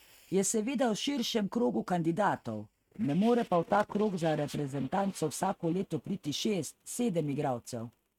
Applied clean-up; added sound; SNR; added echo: neural mask model RNNoise.